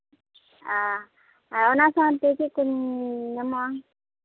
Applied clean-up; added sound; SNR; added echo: none; none; none; none.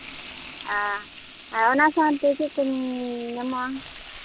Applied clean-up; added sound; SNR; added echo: none; Frying (food); 15 dB; none.